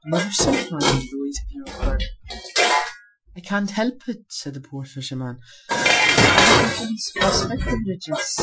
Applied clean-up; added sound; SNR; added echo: classical method Wiener filter.